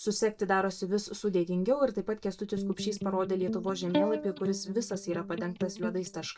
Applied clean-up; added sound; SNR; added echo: neural mask model DeepFilterNet 3.